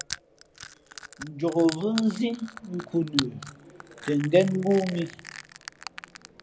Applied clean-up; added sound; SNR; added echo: none; Crushing; 13 dB; none.